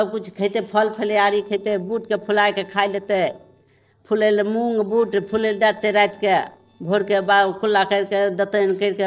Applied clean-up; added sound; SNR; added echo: neural separator model SepFormer DNS4.